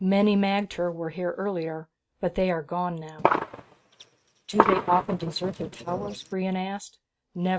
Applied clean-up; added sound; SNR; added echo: neural mask model RNNoise.